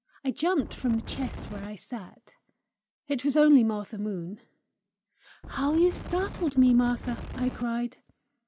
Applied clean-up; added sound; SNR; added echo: none; Wind; 11 dB; none.